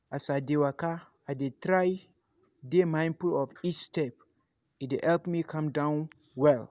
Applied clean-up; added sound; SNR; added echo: none; none; none; none.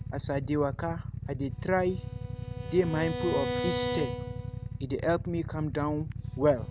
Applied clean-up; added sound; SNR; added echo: none; Idling / Motorcycle + Bowed string instrument; 4 dB; none.